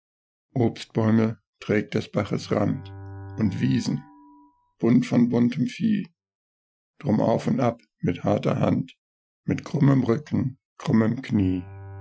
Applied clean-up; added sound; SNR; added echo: classical method Wiener filter.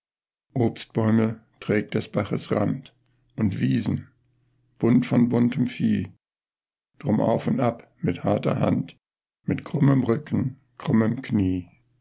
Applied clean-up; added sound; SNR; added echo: none; none; none; none.